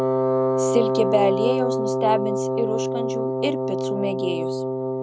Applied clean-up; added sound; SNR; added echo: none; Wind instrument, woodwind instrument; -3 dB; none.